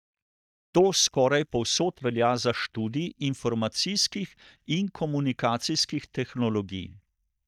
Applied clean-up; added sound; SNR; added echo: neural mask model DeepFilterNet 3.